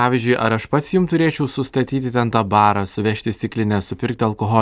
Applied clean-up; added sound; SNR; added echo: none; none; none; none.